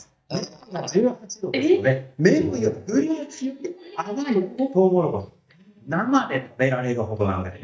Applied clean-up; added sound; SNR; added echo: neural mask model DeepFilterNet 3.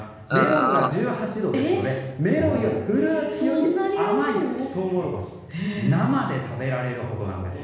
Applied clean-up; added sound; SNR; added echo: none; Burping, eructation; 0 dB; reverberation time 1.1 s.